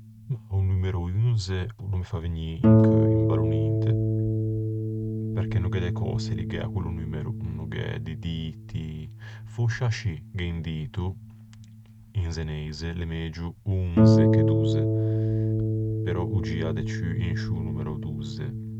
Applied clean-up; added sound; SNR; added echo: none; Harp; -4 dB; none.